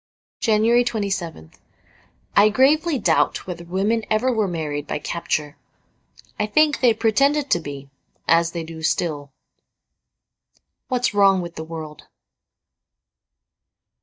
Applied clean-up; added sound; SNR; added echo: neural mask model DeepFilterNet 3.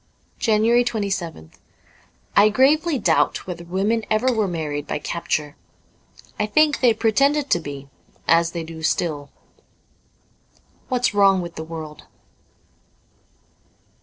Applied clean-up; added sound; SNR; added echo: neural separator model SepFormer DNS4.